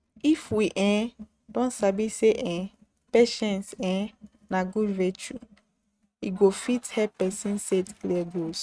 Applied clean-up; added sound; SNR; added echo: neural mask model RNNoise.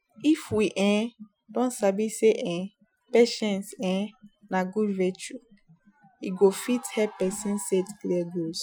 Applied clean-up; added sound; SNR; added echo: classical method Wiener filter.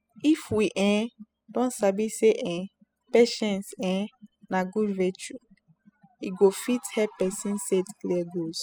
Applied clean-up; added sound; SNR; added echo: classical method spectral subtraction.